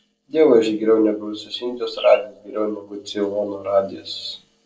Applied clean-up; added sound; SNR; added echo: neural separator model SepFormer DNS4.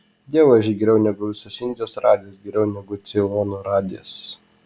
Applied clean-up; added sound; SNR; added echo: none; none; none; none.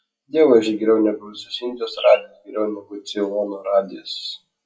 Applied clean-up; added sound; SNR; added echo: classical method WPE with log-MMSE.